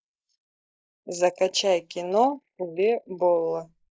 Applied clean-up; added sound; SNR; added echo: neural mask model Resemble Enhance denoiser.